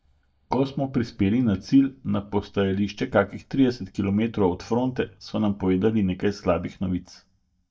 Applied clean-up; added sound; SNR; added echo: neural mask model DeepFilterNet 3.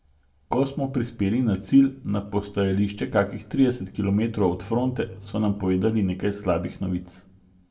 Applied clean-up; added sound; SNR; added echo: none; Bowed string instrument; 18 dB; reverberation time 0.5 s.